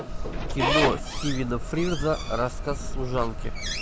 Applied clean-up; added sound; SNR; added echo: none; Squeak / Slam; 5 dB; none.